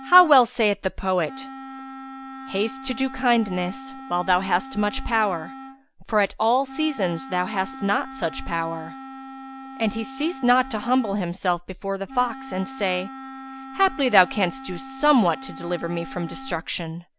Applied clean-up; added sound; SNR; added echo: none; Wind instrument, woodwind instrument; 14 dB; none.